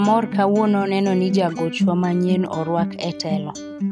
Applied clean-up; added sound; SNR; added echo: neural mask model RNNoise.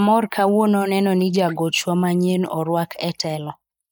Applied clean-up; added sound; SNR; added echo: neural mask model Resemble Enhance denoiser.